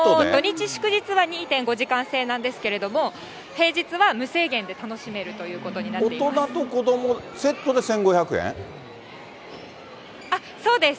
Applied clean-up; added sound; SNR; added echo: none; none; none; none.